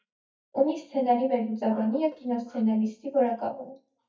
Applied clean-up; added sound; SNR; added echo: neural mask model DeepFilterNet 3.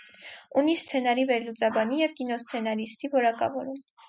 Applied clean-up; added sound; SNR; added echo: none; none; none; none.